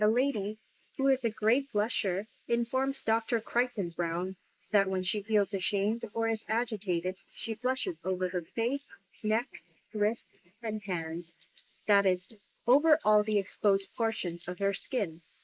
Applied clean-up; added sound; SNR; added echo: neural mask model Resemble Enhance denoiser.